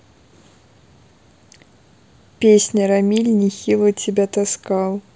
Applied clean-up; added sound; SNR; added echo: none; none; none; none.